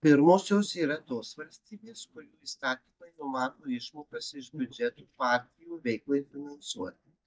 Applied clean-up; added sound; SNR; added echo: neural mask model DeepFilterNet 3.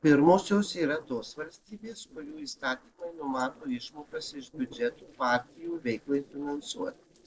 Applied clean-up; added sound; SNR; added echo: neural separator model SepFormer DNS4.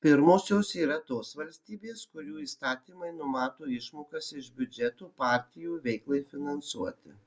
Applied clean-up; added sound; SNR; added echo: none; none; none; none.